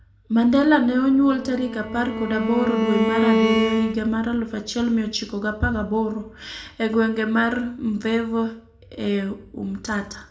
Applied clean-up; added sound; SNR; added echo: none; Bowed string instrument; 1 dB; reverberation time 0.4 s.